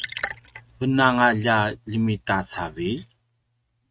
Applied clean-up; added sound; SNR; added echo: neural mask model RNNoise.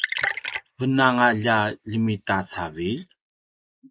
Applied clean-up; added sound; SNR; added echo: neural mask model Resemble Enhance denoiser.